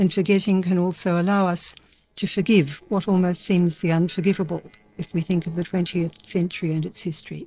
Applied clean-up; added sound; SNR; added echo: neural separator model SepFormer DNS4.